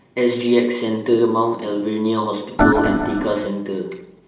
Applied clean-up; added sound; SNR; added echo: none; Organ; -2 dB; reverberation time 0.9 s.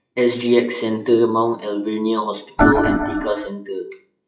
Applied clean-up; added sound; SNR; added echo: classical method WPE with log-MMSE.